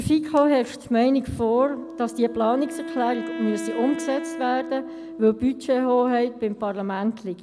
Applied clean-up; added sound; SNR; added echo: none; Wind instrument, woodwind instrument; 12 dB; none.